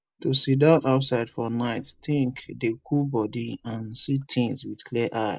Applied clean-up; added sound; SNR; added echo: neural mask model Resemble Enhance denoiser.